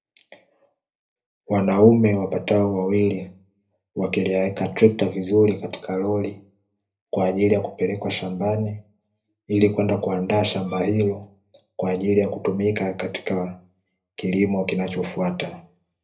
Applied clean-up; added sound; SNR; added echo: none; Bowed string instrument; 20 dB; reverberation time 0.3 s.